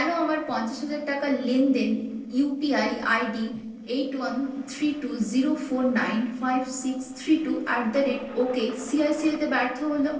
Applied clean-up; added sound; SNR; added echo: neural separator model SepFormer DNS4.